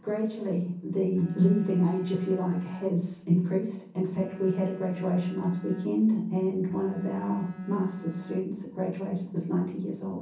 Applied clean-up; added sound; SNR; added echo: none; Bowed string instrument; 13 dB; reverberation time 0.6 s.